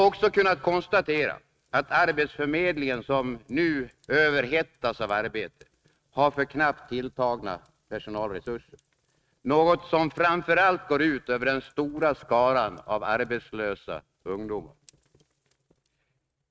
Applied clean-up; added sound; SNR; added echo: neural mask model RNNoise.